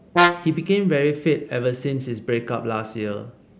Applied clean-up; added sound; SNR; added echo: none; Brass instrument; 0 dB; none.